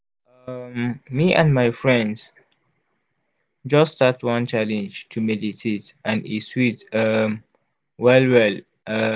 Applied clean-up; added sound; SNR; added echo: none; none; none; none.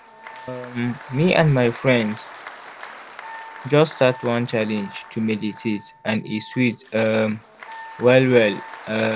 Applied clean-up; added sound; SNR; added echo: none; Wind instrument, woodwind instrument + Applause; 18 dB; none.